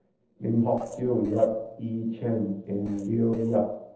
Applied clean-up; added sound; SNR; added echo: neural separator model SepFormer DNS4.